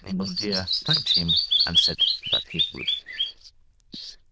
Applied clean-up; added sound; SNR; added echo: neural diffusion model UNIVERSE++.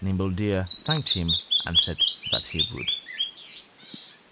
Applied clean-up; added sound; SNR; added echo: none; Bird vocalization, bird call, bird song; -5 dB; none.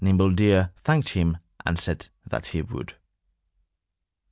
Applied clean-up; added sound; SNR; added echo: none; none; none; none.